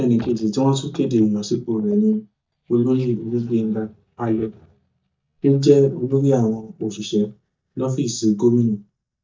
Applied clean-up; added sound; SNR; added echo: neural mask model DeepFilterNet 3.